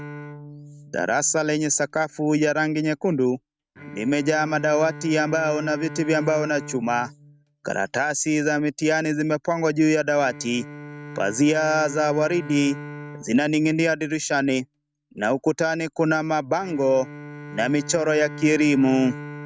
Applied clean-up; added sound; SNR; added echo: neural mask model RNNoise.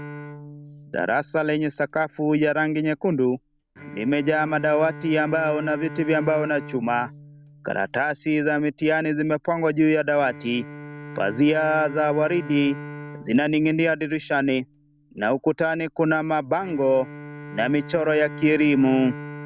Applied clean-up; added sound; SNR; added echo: none; Bowed string instrument; 16 dB; none.